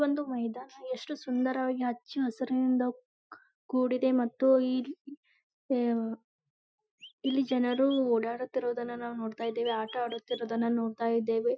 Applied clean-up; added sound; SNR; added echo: classical method Wiener filter.